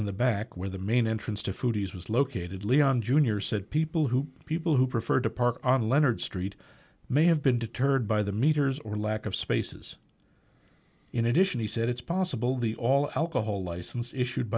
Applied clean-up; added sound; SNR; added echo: none; none; none; none.